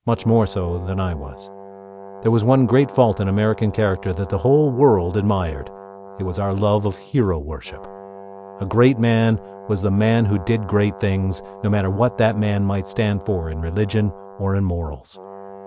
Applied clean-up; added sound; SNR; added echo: none; Brass instrument; 18 dB; none.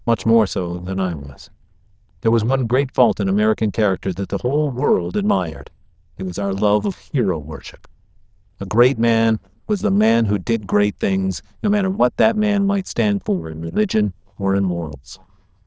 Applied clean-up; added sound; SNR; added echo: neural diffusion model UNIVERSE++.